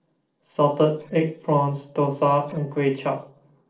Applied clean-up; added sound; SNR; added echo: neural separator model SepFormer DNS4.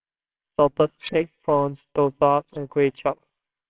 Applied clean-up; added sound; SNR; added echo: neural separator model SepFormer WHAMR!.